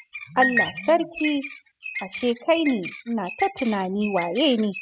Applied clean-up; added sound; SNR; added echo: classical method spectral subtraction.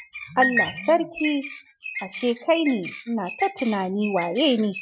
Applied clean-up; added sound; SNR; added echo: classical method Wiener filter.